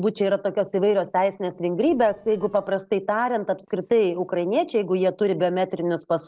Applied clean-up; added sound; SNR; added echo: neural separator model SepFormer DNS4.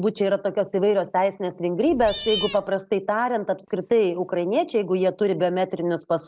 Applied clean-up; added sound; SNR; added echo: none; Cat; 9 dB; none.